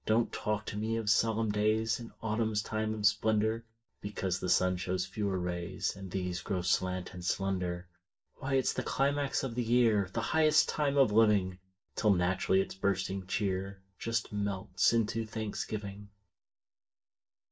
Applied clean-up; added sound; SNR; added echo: none; none; none; reverberation time 0.2 s.